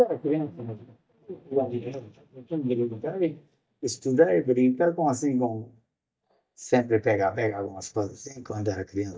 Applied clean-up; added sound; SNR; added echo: neural mask model DeepFilterNet 3.